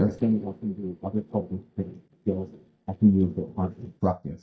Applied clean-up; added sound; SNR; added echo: neural mask model DeepFilterNet 3.